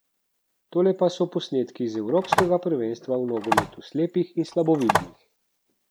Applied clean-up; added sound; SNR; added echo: none; Telephone; 3 dB; none.